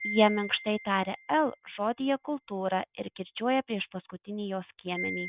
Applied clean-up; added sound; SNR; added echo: none; Wind chime; 13 dB; none.